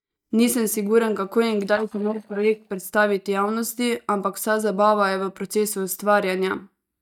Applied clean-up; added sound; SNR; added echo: neural mask model DeepFilterNet 3.